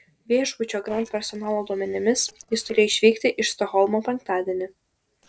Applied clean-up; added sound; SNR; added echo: neural separator model SepFormer DNS4.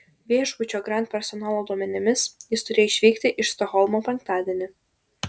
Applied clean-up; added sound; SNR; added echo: none; none; none; none.